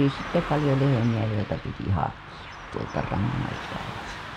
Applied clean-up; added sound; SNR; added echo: none; Car passing by / Traffic noise, roadway noise; 10 dB; none.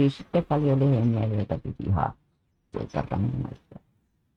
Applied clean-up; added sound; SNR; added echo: neural mask model RNNoise.